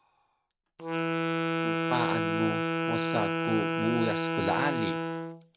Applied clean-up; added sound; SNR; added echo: none; Wind instrument, woodwind instrument; -3 dB; none.